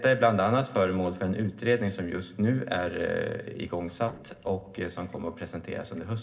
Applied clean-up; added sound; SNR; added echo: neural separator model SepFormer DNS4.